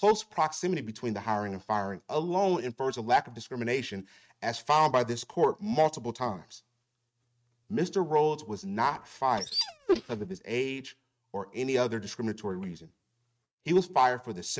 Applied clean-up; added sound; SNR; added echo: neural mask model RNNoise.